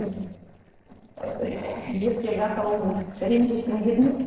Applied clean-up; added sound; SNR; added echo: neural separator model SepFormer DNS4.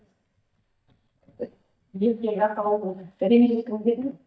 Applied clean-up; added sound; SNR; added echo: neural mask model DeepFilterNet 3.